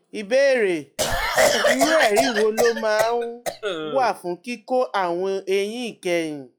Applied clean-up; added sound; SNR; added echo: classical method log-MMSE.